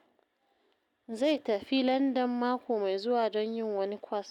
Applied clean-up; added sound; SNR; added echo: none; none; none; none.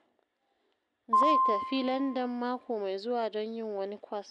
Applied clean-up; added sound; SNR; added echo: none; Piano; -4 dB; none.